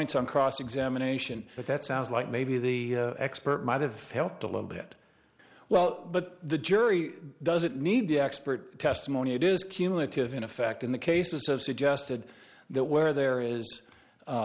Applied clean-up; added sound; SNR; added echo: none; none; none; none.